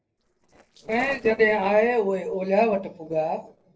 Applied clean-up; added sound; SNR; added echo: neural separator model SepFormer DNS4.